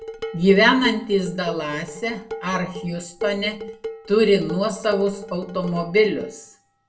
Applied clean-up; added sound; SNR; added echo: none; Dishes, pots, and pans; 12 dB; reverberation time 0.2 s.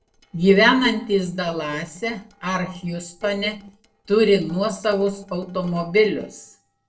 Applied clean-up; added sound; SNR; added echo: neural separator model SepFormer DNS4.